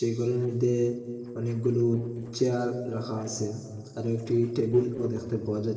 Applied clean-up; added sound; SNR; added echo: neural separator model SepFormer DNS4.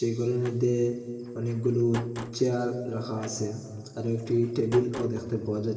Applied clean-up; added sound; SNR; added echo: none; Slam; 18 dB; reverberation time 2.4 s.